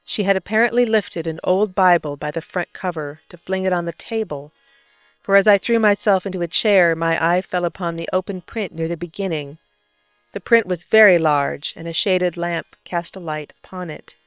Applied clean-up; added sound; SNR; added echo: neural separator model SepFormer WHAM!.